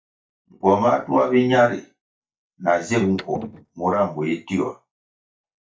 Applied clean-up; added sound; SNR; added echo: neural mask model DeepFilterNet 3.